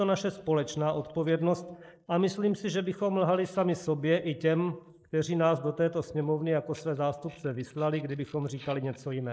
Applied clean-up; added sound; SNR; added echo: neural mask model Resemble Enhance denoiser.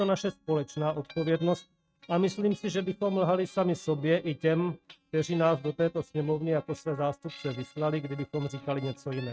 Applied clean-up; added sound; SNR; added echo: neural mask model RNNoise.